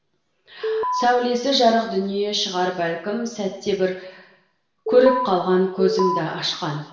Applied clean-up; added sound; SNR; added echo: none; Alarm; 1 dB; reverberation time 0.8 s.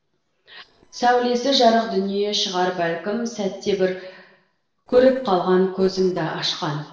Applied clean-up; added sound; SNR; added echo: neural separator model SepFormer DNS4.